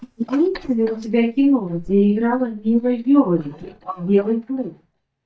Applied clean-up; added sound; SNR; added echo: neural mask model DeepFilterNet 3.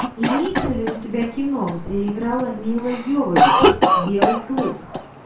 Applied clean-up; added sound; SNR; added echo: none; Cough; -2 dB; reverberation time 0.3 s.